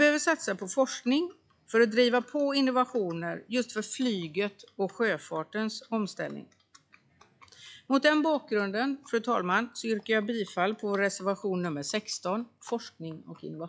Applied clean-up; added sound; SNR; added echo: classical method log-MMSE.